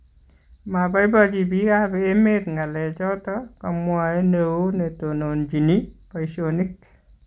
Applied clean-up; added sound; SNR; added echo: none; none; none; none.